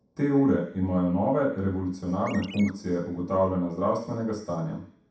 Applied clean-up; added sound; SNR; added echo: none; Chirp, tweet; 14 dB; reverberation time 0.7 s.